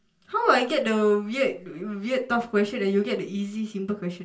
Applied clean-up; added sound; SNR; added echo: none; none; none; reverberation time 0.3 s.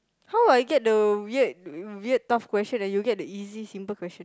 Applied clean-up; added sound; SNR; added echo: none; none; none; none.